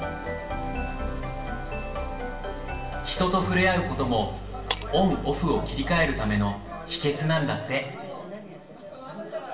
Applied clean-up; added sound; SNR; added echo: none; Shatter; 15 dB; reverberation time 1.1 s.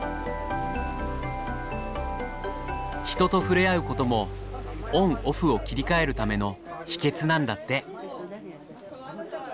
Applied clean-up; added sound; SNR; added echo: none; none; none; none.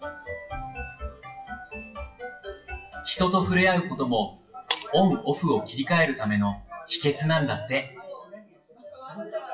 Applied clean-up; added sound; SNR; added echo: classical method WPE with log-MMSE.